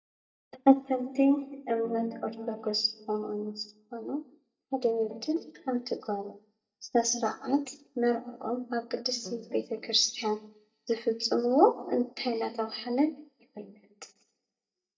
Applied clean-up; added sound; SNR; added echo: neural mask model DeepFilterNet 3.